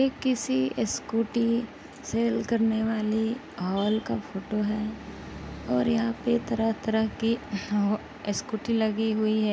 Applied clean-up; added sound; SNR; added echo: none; none; none; none.